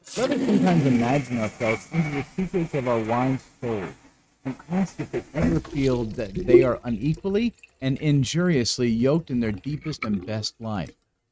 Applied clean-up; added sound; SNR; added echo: neural mask model RNNoise.